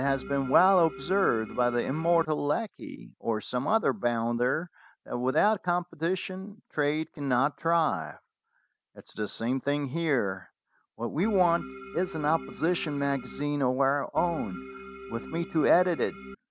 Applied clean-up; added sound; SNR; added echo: none; Organ; 13 dB; none.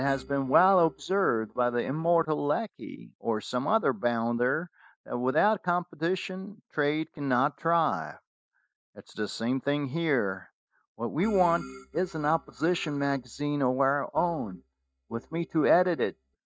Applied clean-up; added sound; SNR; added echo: neural mask model DeepFilterNet 3.